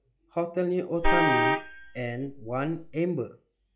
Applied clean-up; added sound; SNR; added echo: classical method log-MMSE.